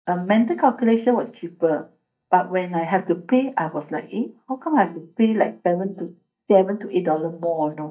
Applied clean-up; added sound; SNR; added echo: neural mask model DeepFilterNet 3.